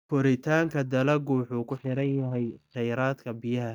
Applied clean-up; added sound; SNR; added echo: neural mask model DeepFilterNet 3.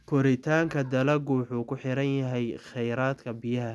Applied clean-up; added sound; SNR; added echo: none; none; none; none.